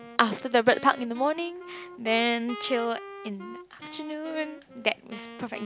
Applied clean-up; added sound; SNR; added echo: none; Wind instrument, woodwind instrument; 15 dB; none.